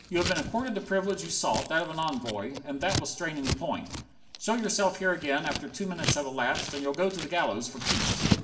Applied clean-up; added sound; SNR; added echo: none; Scissors; 4 dB; reverberation time 0.7 s.